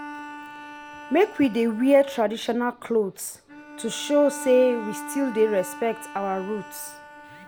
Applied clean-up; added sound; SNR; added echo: none; Bowed string instrument; 15 dB; none.